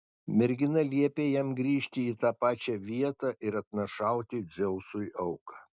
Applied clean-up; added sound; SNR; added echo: none; none; none; none.